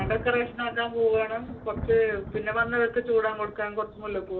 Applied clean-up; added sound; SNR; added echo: none; Thunder; 13 dB; reverberation time 0.2 s.